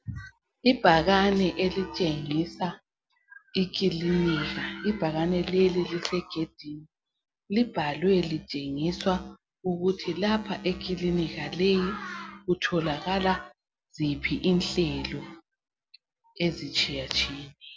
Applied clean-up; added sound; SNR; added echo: none; none; none; none.